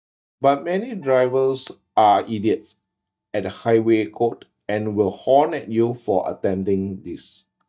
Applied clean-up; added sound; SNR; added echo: neural mask model DeepFilterNet 3.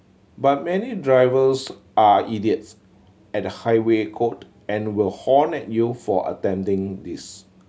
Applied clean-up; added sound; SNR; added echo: none; none; none; none.